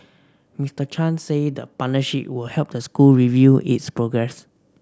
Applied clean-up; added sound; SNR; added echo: none; none; none; none.